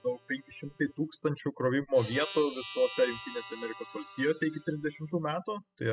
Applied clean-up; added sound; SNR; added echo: classical method spectral subtraction.